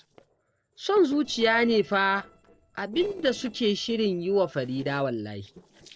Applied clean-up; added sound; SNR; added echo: neural separator model SepFormer DNS4.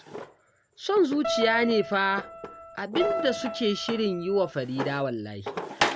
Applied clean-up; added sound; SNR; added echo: none; Drawer open or close + Keyboard (musical); 6 dB; none.